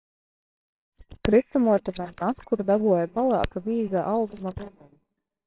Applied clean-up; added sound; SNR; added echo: neural separator model SepFormer WHAMR!.